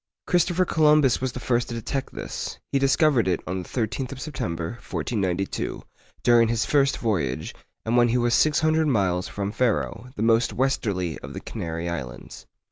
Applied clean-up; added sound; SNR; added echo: none; none; none; none.